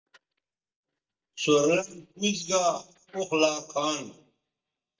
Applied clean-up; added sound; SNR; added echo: neural mask model DeepFilterNet 3.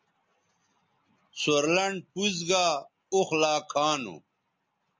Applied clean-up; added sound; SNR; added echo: none; none; none; none.